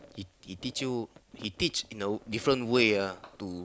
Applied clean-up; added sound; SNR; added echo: none; none; none; none.